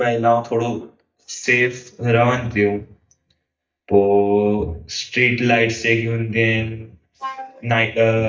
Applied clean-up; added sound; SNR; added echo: neural mask model DeepFilterNet 3.